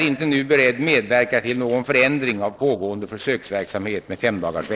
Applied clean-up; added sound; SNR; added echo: neural separator model SepFormer DNS4.